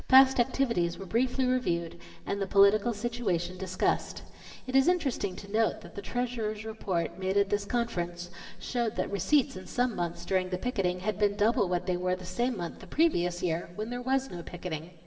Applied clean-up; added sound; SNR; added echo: none; none; none; reverberation time 2.3 s.